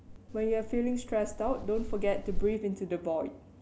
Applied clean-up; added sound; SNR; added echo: none; Wind; 4 dB; none.